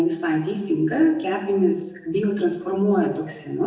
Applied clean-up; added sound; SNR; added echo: none; none; none; reverberation time 0.8 s.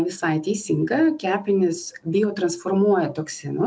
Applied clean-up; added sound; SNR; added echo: none; none; none; none.